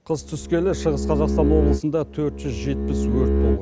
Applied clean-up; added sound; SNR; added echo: none; Bowed string instrument; -1 dB; none.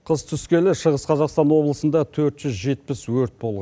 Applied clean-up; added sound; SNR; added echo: none; none; none; none.